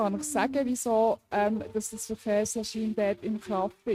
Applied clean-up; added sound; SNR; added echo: neural mask model RNNoise.